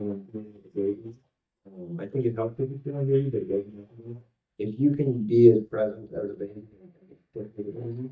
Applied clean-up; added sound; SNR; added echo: neural mask model DeepFilterNet 3.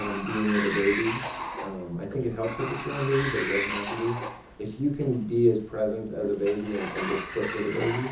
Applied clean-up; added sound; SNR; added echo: none; Sliding door; 6 dB; reverberation time 0.6 s.